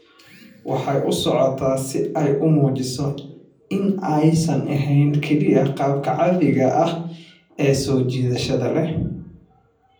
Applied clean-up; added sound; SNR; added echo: none; none; none; reverberation time 0.6 s.